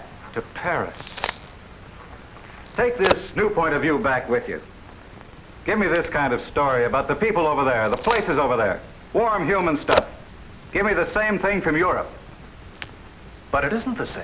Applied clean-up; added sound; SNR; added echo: none; Crack; 11 dB; none.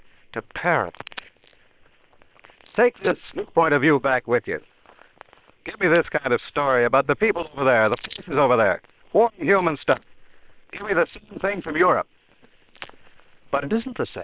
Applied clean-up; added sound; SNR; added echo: neural separator model SepFormer WHAM!.